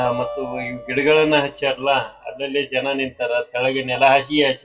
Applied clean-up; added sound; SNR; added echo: none; Acoustic guitar; 15 dB; reverberation time 0.2 s.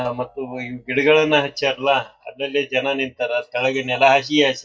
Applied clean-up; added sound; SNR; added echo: neural mask model DeepFilterNet 3.